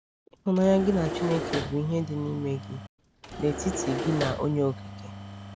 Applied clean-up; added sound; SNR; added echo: none; Engine / Mechanisms; 7 dB; none.